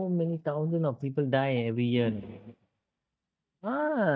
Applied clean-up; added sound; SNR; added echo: neural mask model DeepFilterNet 3.